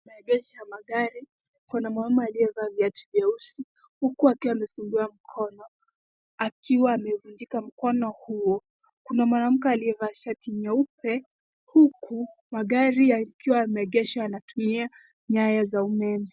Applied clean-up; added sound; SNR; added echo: none; none; none; none.